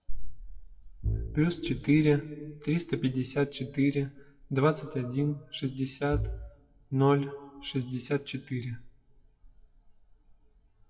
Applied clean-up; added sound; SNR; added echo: classical method WPE with log-MMSE.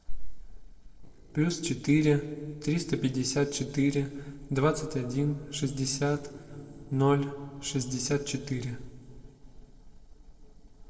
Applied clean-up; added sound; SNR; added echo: neural separator model SepFormer DNS4.